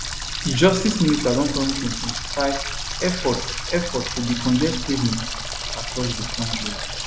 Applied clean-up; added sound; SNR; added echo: none; Water tap, faucet; 5 dB; none.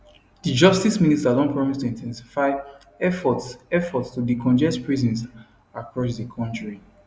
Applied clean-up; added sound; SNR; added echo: none; none; none; none.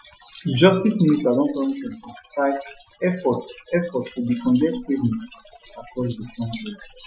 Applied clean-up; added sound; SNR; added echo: classical method Wiener filter.